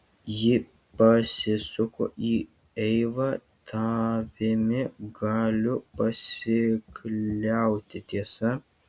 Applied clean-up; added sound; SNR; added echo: none; none; none; none.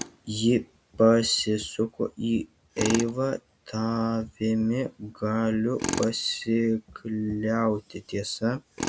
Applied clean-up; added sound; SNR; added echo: none; Tools; 12 dB; none.